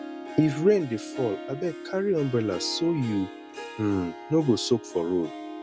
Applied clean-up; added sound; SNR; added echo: none; Harp; 12 dB; none.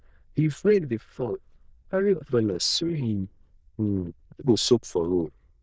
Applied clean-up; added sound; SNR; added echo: neural diffusion model UNIVERSE++.